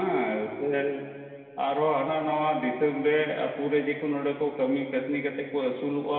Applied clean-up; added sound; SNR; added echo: none; none; none; reverberation time 2.7 s.